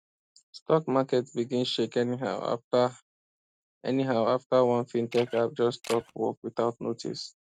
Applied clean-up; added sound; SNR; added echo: neural mask model RNNoise.